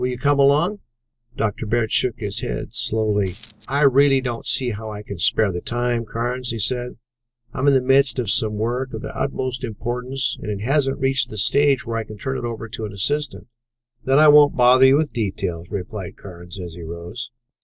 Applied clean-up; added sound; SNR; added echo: neural separator model SepFormer DNS4.